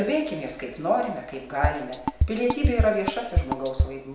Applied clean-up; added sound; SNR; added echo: none; Drum kit; -2 dB; none.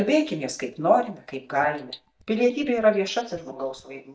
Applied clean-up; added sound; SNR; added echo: neural mask model DeepFilterNet 3.